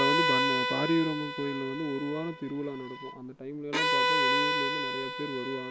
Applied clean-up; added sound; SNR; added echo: none; Bowed string instrument; -3 dB; none.